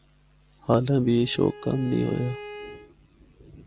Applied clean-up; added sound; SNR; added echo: none; Bowed string instrument; 16 dB; none.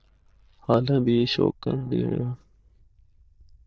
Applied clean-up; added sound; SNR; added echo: neural diffusion model UNIVERSE++.